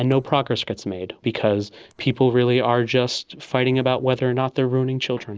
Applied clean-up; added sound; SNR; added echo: neural separator model SepFormer DNS4.